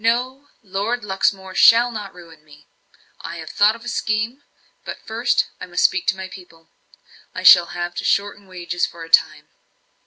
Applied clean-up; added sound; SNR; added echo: none; none; none; none.